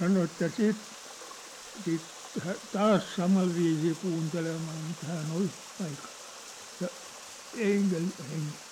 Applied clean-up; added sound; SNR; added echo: none; Water; 15 dB; none.